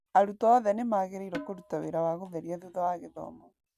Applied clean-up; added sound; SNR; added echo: none; Percussion; 13 dB; none.